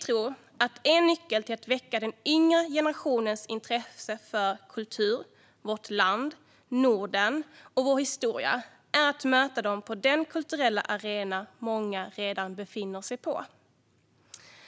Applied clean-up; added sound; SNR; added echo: none; none; none; none.